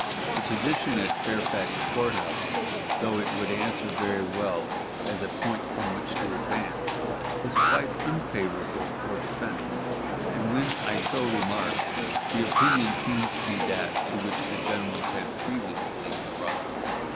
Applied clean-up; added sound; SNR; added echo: none; Alarm + Livestock, farm animals, working animals; -3 dB; none.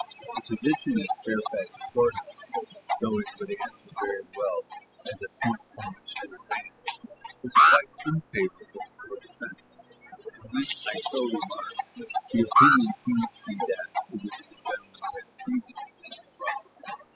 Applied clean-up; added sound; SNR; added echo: classical method spectral subtraction.